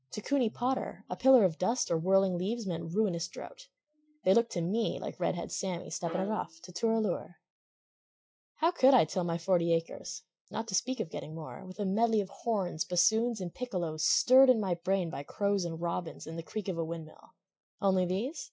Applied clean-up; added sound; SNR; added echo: classical method log-MMSE.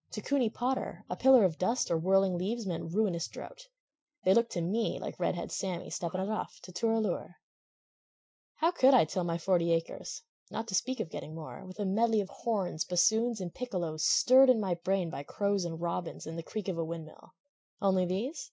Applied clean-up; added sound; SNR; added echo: neural mask model Resemble Enhance denoiser.